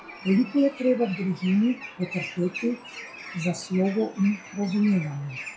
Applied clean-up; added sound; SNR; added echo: classical method log-MMSE.